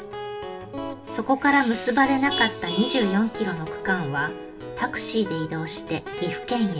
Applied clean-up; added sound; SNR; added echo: none; none; none; reverberation time 0.2 s.